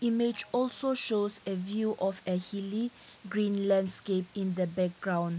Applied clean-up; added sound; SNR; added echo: none; none; none; none.